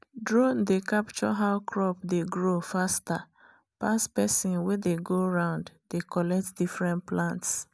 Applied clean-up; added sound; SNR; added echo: none; none; none; none.